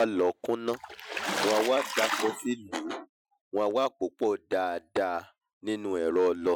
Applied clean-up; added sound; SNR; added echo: classical method Wiener filter.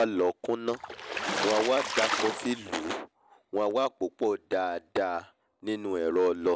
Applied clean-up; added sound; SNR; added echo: none; Water / Splash, splatter; 3 dB; none.